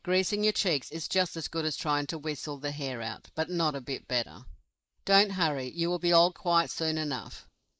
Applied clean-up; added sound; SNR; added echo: neural mask model Resemble Enhance denoiser.